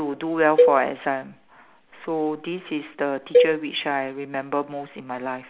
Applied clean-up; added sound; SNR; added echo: none; Cowbell; -2 dB; none.